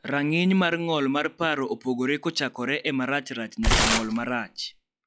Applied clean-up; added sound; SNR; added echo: classical method log-MMSE.